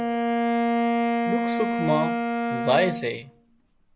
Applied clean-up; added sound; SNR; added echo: none; Bowed string instrument; -3 dB; none.